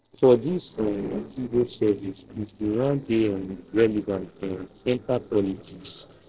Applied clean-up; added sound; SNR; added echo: neural separator model SepFormer DNS4.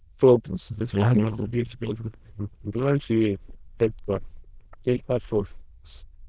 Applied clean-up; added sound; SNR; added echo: neural diffusion model UNIVERSE++.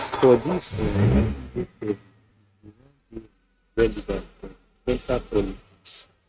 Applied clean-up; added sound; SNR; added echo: neural mask model RNNoise.